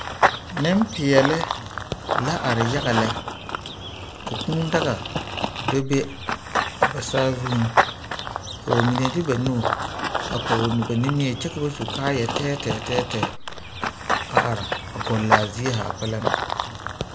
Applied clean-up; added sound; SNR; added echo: none; Run / Bird vocalization, bird call, bird song; 1 dB; none.